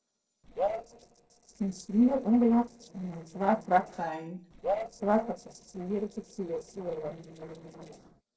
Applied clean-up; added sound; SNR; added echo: neural separator model SepFormer DNS4.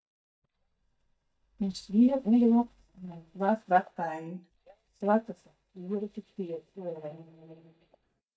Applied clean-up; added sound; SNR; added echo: neural mask model DeepFilterNet 3.